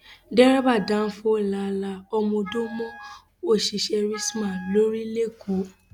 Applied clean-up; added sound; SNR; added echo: none; Wind instrument, woodwind instrument; 19 dB; none.